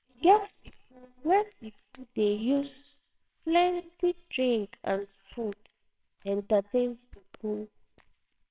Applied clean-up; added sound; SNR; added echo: neural separator model SepFormer WHAMR!.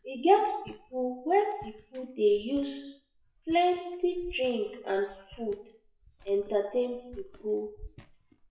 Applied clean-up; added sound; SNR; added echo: classical method WPE with log-MMSE.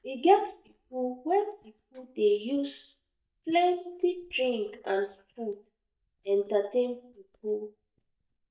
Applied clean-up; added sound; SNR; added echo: neural mask model DeepFilterNet 3.